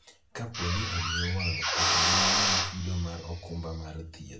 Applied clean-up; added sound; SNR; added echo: none; Drill; -5 dB; reverberation time 0.2 s.